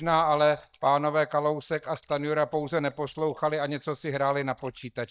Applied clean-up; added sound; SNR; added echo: neural mask model DeepFilterNet 3.